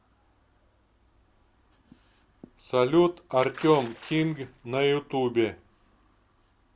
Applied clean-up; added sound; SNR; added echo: none; Splash, splatter; 18 dB; none.